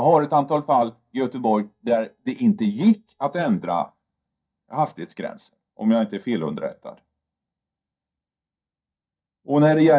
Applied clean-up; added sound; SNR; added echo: neural mask model DeepFilterNet 3.